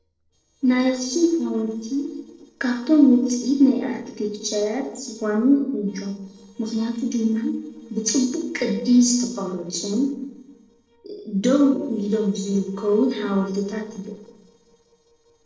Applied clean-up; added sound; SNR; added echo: neural separator model SepFormer DNS4.